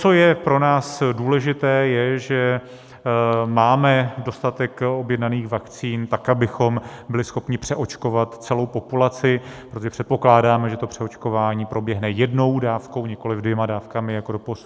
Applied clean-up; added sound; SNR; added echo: none; none; none; none.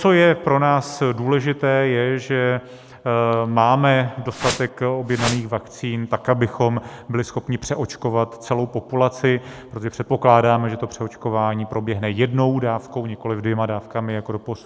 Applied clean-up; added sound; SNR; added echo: none; Whoosh, swoosh, swish; 7 dB; none.